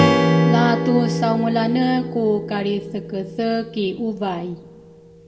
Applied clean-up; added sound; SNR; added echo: none; Strum; 0 dB; reverberation time 0.9 s.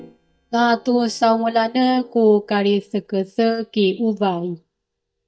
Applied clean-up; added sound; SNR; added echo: neural mask model DeepFilterNet 3.